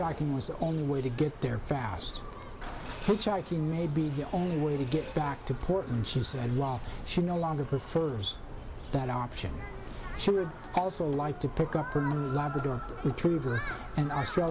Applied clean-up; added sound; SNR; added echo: none; Human group actions; 13 dB; none.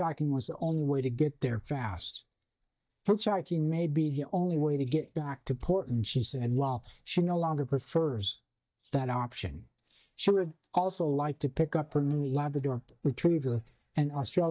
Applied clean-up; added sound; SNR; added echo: neural mask model DeepFilterNet 3.